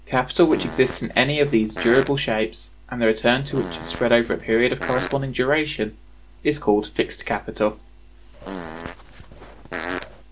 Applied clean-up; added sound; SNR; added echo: none; Fart; 11 dB; none.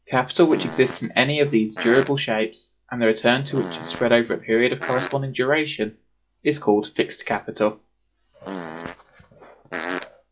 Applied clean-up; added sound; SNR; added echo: classical method log-MMSE.